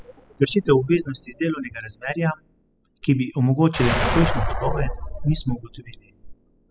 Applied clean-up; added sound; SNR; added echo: classical method spectral subtraction.